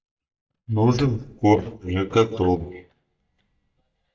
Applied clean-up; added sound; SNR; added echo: neural mask model DeepFilterNet 3.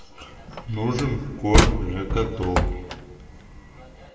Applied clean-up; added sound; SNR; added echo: none; Slam; -3 dB; reverberation time 1.6 s.